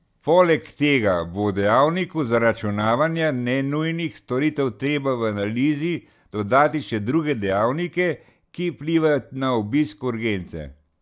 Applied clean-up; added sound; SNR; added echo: none; none; none; none.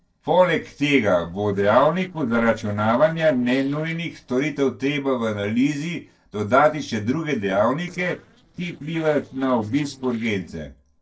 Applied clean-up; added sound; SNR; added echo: neural separator model SepFormer DNS4.